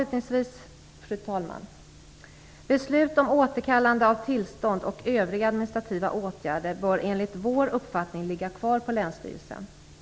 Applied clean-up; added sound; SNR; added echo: none; none; none; none.